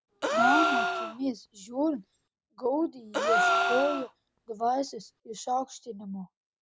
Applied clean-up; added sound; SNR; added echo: none; Gasp; -3 dB; none.